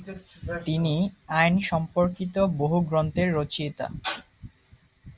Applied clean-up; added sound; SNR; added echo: none; none; none; none.